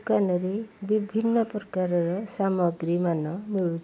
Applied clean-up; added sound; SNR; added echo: none; none; none; none.